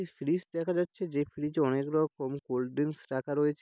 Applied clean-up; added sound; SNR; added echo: none; none; none; none.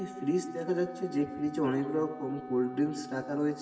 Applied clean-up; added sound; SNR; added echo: none; Wind instrument, woodwind instrument; 13 dB; reverberation time 1.4 s.